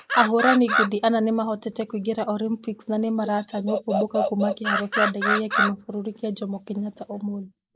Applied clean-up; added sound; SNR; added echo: neural mask model Resemble Enhance denoiser.